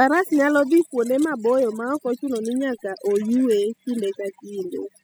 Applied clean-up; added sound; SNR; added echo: classical method spectral subtraction.